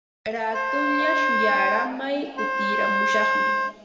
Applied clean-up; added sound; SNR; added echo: none; Wind instrument, woodwind instrument; -5 dB; reverberation time 2.1 s.